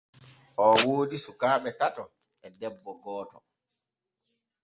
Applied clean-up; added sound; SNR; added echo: none; none; none; none.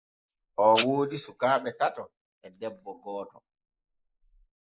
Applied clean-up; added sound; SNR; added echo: neural mask model Resemble Enhance denoiser.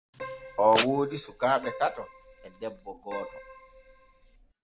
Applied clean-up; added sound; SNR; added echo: none; Keyboard (musical); 15 dB; none.